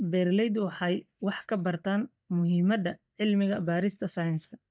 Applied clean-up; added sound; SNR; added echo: neural mask model DeepFilterNet 3.